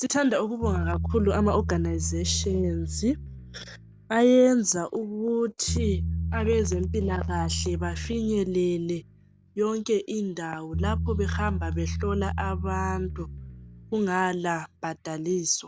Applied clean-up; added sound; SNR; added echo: none; Bass guitar; 5 dB; none.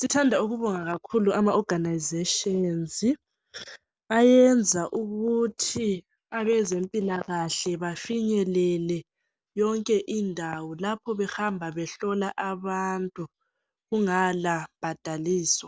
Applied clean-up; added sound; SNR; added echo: none; none; none; none.